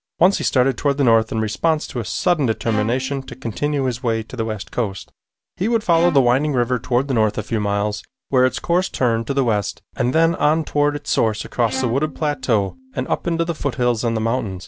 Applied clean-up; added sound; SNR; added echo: none; Bowed string instrument; 17 dB; none.